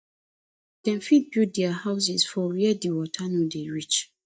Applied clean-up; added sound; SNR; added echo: neural mask model DeepFilterNet 3.